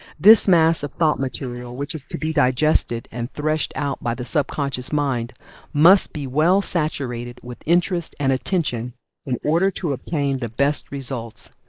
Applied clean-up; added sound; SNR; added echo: neural mask model Resemble Enhance denoiser.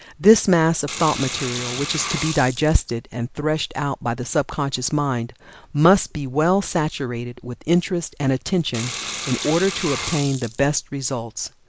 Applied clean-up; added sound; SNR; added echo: none; Sink (filling or washing) / Water; 8 dB; none.